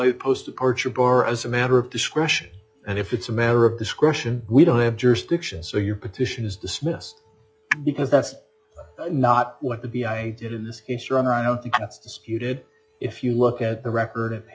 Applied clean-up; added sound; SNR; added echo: classical method log-MMSE.